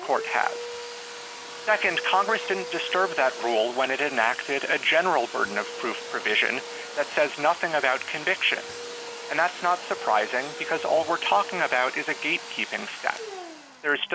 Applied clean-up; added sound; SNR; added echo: none; Domestic sounds, home sounds; 11 dB; none.